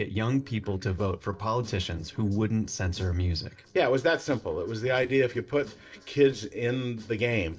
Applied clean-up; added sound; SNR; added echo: neural separator model SepFormer DNS4.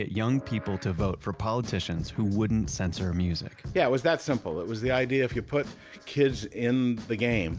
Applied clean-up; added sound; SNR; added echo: none; none; none; none.